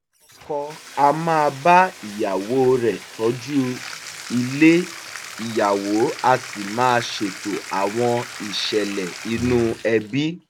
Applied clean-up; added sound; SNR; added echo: none; Brass instrument + Bathtub (filling or washing); 15 dB; none.